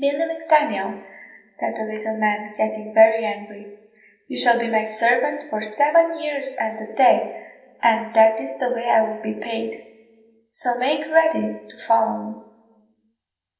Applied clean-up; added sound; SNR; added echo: none; none; none; reverberation time 1.6 s.